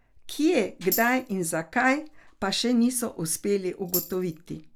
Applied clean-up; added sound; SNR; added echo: none; Tambourine; 8 dB; none.